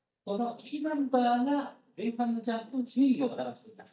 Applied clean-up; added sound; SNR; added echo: neural mask model DeepFilterNet 3.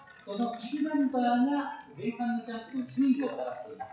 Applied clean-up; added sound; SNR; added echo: classical method WPE with log-MMSE.